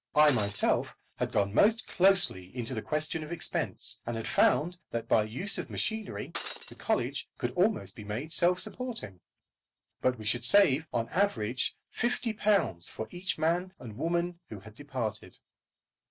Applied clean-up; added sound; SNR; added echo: none; Shatter; 0 dB; none.